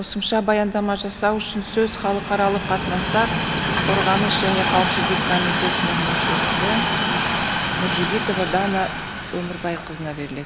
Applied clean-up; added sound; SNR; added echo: none; Train; 0 dB; none.